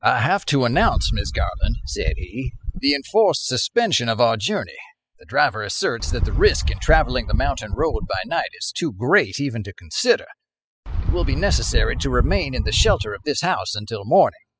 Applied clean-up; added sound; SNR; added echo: classical method spectral subtraction.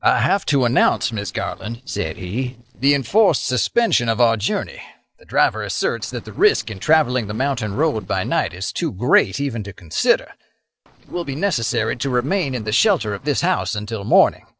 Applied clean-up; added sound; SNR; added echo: neural separator model SepFormer DNS4.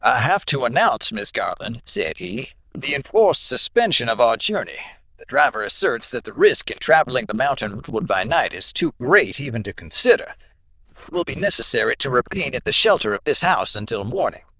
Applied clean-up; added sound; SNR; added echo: neural diffusion model UNIVERSE++.